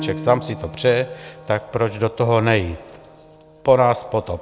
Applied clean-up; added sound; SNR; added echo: none; Piano; 17 dB; none.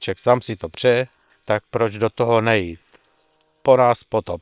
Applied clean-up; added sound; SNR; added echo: neural separator model SepFormer WHAM!.